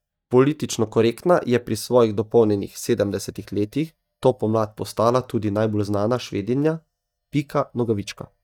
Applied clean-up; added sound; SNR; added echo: neural mask model DeepFilterNet 3.